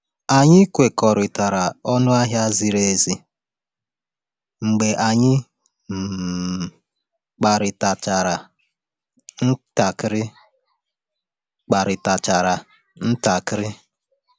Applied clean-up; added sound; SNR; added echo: none; none; none; none.